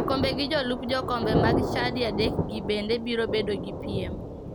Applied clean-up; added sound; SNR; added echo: none; Thunder; 0 dB; none.